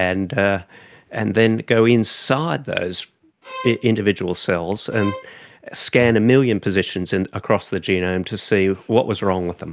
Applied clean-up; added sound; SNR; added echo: none; Bowed string instrument; 16 dB; none.